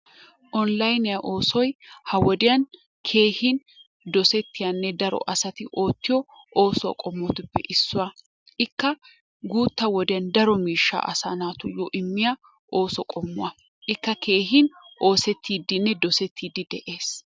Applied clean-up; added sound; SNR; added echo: none; none; none; none.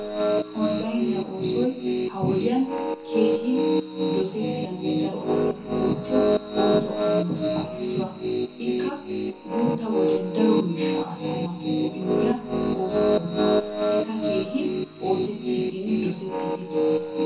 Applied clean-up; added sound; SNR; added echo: none; Piano; -4 dB; reverberation time 0.5 s.